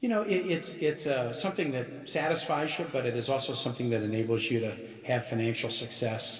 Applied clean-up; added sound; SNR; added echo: none; none; none; reverberation time 2.3 s.